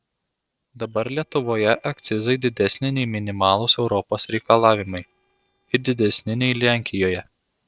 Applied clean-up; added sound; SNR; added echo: neural separator model SepFormer DNS4.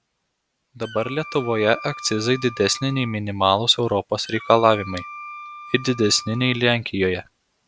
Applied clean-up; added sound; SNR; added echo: none; Wind instrument, woodwind instrument; 16 dB; none.